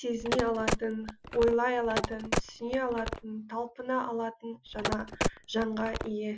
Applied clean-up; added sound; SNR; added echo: none; Telephone; 3 dB; none.